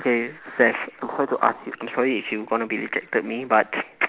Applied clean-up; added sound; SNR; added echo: none; none; none; none.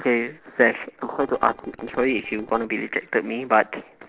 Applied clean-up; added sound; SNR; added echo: neural separator model SepFormer DNS4.